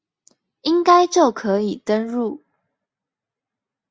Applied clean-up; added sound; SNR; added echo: none; none; none; none.